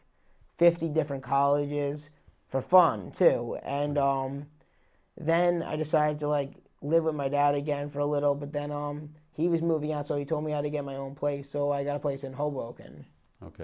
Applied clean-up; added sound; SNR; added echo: none; none; none; none.